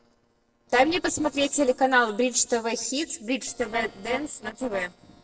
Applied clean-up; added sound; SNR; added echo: neural separator model SepFormer DNS4.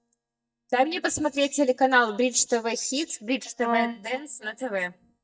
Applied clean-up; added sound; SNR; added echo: neural mask model DeepFilterNet 3.